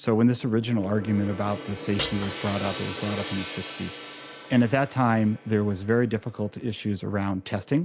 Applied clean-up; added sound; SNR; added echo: none; Gong + Shatter / Crushing; 13 dB; none.